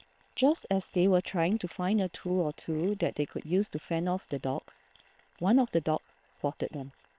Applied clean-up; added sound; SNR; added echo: neural separator model SepFormer WHAM!.